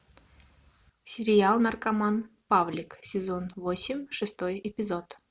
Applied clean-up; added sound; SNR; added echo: none; none; none; none.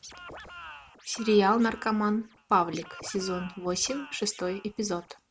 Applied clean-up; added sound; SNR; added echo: none; Scratching (performance technique); 18 dB; none.